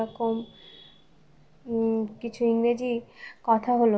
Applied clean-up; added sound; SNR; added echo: none; none; none; none.